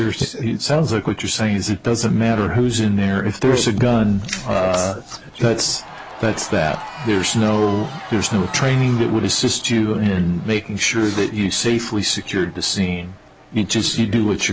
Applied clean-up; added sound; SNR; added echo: none; Crowd / Cheering; 19 dB; none.